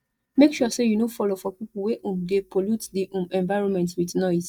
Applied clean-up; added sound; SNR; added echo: neural mask model DeepFilterNet 3.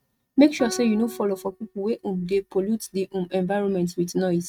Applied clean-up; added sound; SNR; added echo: neural mask model RNNoise.